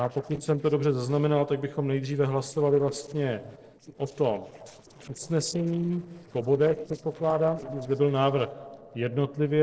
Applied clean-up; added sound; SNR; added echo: neural separator model SepFormer DNS4.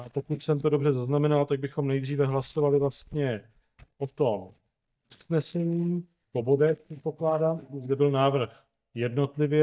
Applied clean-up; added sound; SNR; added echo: neural mask model DeepFilterNet 3.